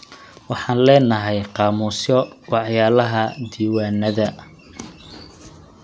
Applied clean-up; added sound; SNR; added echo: none; none; none; none.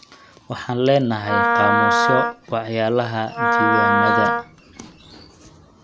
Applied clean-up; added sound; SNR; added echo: none; Wind instrument, woodwind instrument; -4 dB; none.